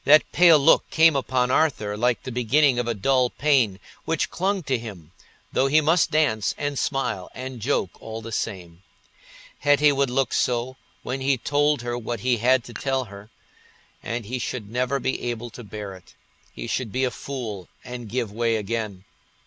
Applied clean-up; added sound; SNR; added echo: none; Dishes, pots, and pans; 19 dB; none.